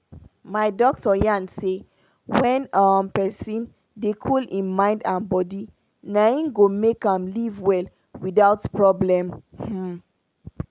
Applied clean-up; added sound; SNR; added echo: none; none; none; none.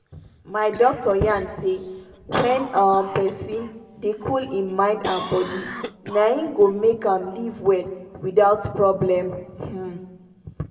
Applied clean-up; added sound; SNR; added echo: none; Cough; 17 dB; reverberation time 1.3 s.